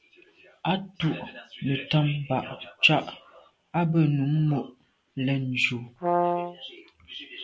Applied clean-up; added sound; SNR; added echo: none; Brass instrument; 1 dB; none.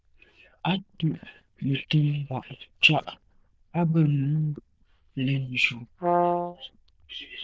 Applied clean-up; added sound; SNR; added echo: neural diffusion model UNIVERSE++.